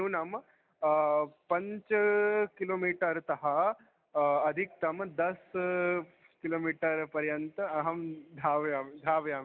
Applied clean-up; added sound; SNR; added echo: none; none; none; none.